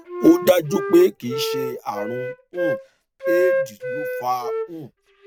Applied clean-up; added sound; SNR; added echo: none; Wind instrument, woodwind instrument; 4 dB; none.